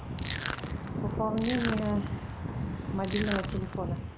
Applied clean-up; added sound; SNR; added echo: none; Crushing; 9 dB; reverberation time 0.4 s.